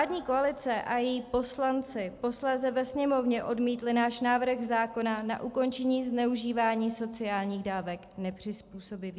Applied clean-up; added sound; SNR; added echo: none; none; none; none.